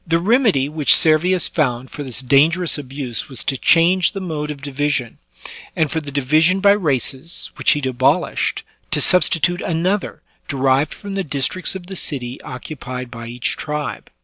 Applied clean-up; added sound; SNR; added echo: none; none; none; none.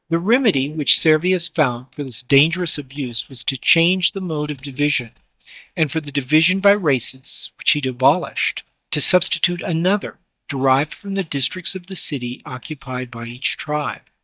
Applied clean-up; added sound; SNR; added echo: neural mask model DeepFilterNet 3.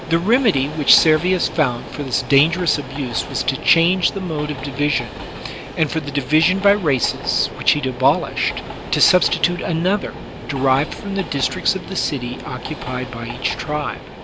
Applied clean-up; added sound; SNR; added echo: none; Train; 11 dB; none.